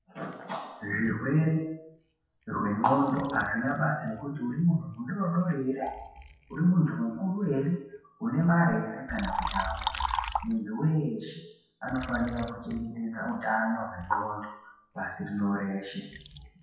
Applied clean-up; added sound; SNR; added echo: classical method WPE with log-MMSE.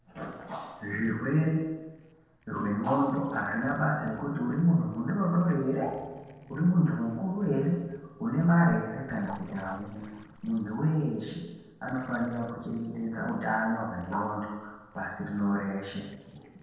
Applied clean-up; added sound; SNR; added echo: neural separator model SepFormer DNS4.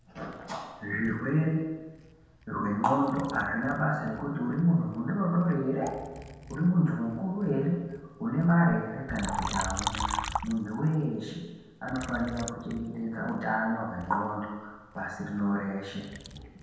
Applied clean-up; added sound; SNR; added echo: none; Liquid; 12 dB; reverberation time 1.1 s.